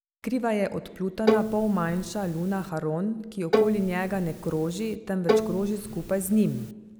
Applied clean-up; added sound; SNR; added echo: none; Bowed string instrument; 1 dB; none.